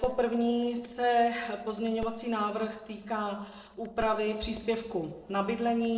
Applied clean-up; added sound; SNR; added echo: neural separator model SepFormer DNS4.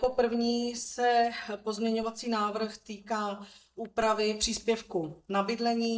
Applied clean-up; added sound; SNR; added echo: neural mask model DeepFilterNet 3.